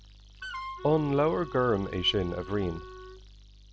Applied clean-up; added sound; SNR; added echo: none; Wind instrument, woodwind instrument; 14 dB; none.